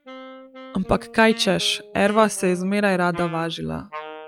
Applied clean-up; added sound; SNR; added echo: classical method log-MMSE.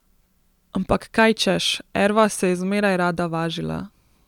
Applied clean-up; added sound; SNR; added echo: none; none; none; none.